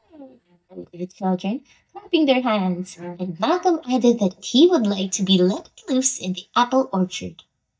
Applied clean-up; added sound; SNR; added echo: neural mask model DeepFilterNet 3.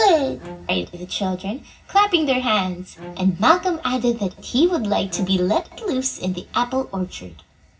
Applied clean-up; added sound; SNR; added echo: none; Bowed string instrument; 19 dB; reverberation time 0.4 s.